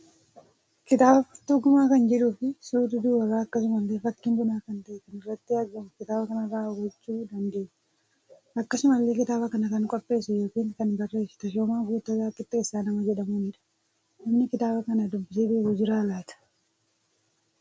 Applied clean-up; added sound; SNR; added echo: none; none; none; none.